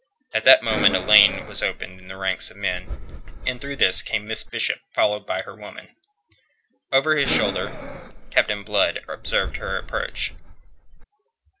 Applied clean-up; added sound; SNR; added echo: none; Breathing; 8 dB; none.